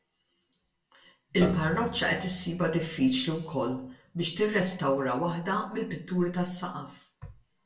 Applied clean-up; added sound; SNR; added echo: none; Piano; 9 dB; reverberation time 0.2 s.